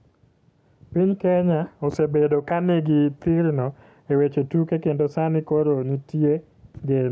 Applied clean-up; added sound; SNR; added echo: none; none; none; none.